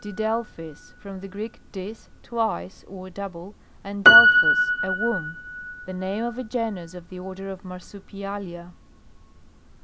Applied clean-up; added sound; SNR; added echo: none; Piano; -5 dB; none.